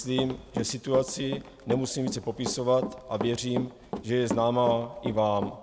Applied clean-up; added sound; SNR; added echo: none; Run; 8 dB; none.